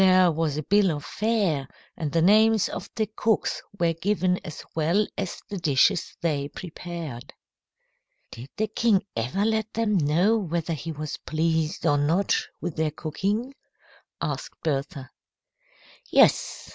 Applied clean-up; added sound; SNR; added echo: none; none; none; none.